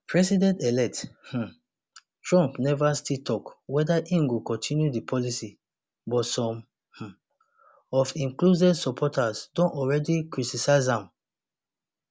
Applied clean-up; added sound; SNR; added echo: none; none; none; none.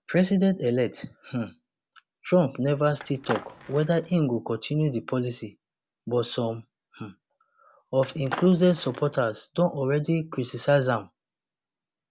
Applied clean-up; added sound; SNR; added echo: none; Skateboard; 12 dB; none.